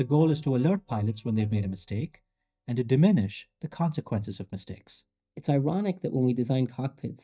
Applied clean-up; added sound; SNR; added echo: neural mask model DeepFilterNet 3.